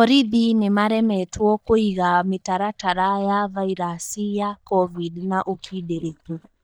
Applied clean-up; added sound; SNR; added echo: neural mask model DeepFilterNet 3.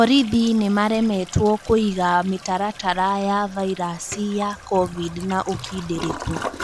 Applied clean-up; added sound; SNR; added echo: none; Toilet flush; 15 dB; none.